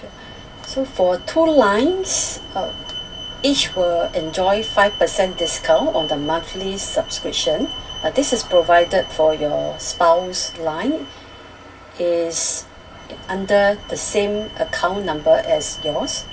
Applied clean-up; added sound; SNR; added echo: none; Alarm; 14 dB; reverberation time 0.4 s.